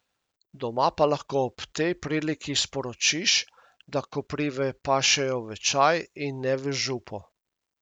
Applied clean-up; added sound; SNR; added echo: none; none; none; none.